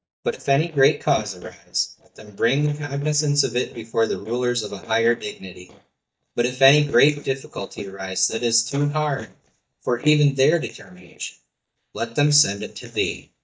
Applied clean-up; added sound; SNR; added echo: neural mask model DeepFilterNet 3.